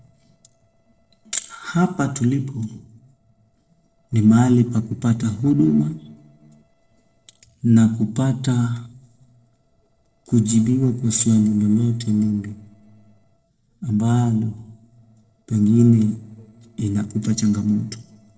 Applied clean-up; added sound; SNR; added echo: neural separator model SepFormer DNS4.